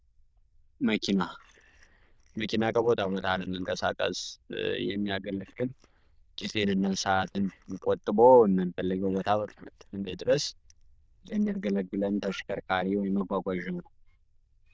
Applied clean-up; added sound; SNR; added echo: neural diffusion model UNIVERSE++.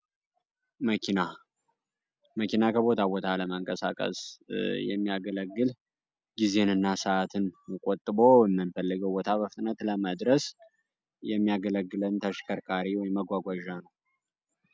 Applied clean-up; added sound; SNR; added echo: none; none; none; none.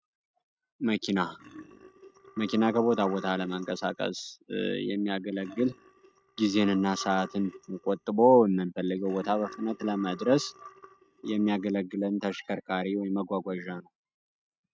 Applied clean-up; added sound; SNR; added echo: neural mask model RNNoise.